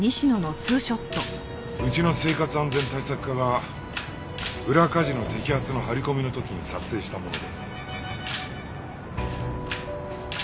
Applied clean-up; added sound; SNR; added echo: none; Camera; 12 dB; none.